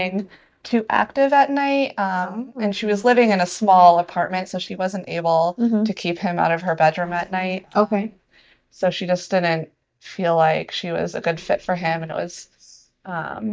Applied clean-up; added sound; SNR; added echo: neural mask model DeepFilterNet 3.